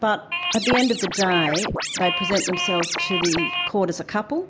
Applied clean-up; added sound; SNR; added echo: none; Scratching (performance technique); 2 dB; none.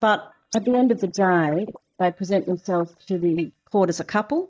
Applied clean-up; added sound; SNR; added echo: neural mask model DeepFilterNet 3.